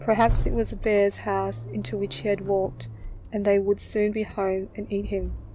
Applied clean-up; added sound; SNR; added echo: none; Accelerating, revving, vroom; 7 dB; none.